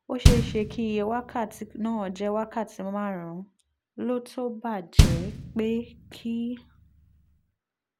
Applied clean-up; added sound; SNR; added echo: none; Bass drum; -4 dB; none.